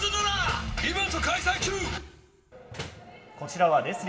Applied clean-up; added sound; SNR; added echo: none; Slam; 15 dB; reverberation time 0.9 s.